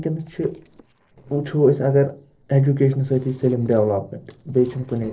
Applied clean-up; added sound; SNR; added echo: neural separator model SepFormer DNS4.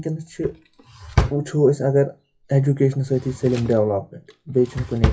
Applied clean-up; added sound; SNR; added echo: classical method WPE with log-MMSE.